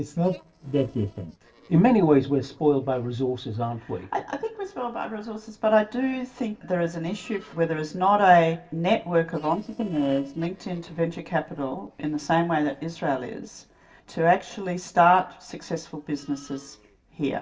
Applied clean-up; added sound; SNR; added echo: neural separator model SepFormer DNS4.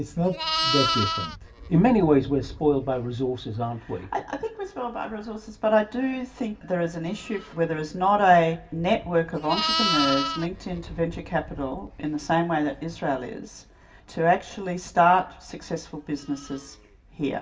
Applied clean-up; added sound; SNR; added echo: none; Livestock, farm animals, working animals; 9 dB; reverberation time 0.2 s.